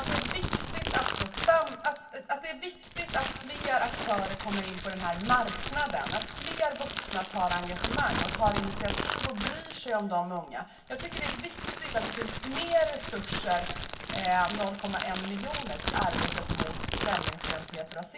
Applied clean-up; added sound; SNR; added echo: none; Crackle; 3 dB; reverberation time 0.2 s.